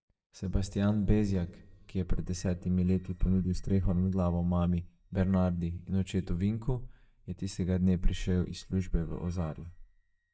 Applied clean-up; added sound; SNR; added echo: neural mask model DeepFilterNet 3.